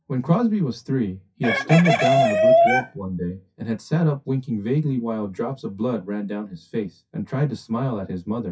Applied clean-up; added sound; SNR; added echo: classical method WPE with log-MMSE.